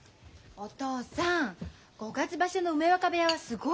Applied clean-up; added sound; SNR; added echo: none; none; none; none.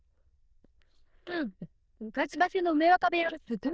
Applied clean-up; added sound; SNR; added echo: neural diffusion model UNIVERSE++.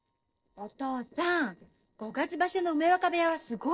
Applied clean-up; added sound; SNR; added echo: neural separator model SepFormer DNS4.